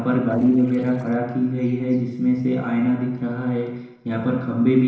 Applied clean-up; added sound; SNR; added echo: neural separator model SepFormer DNS4.